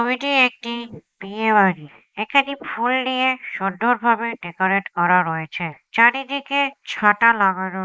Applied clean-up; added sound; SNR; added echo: neural mask model Resemble Enhance denoiser.